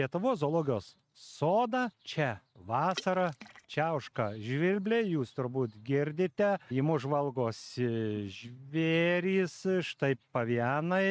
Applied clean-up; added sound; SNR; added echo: neural mask model RNNoise.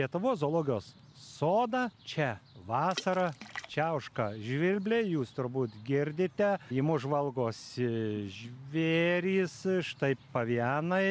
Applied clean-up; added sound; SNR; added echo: none; Water / Splash, splatter; 18 dB; none.